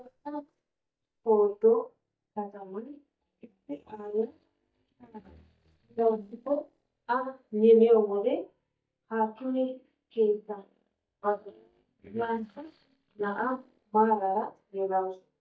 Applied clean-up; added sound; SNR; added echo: neural mask model DeepFilterNet 3.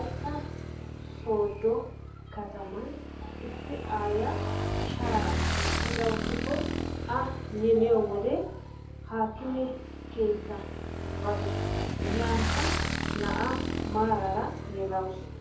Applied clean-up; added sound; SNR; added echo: none; Motorcycle / Engine; 1 dB; reverberation time 0.7 s.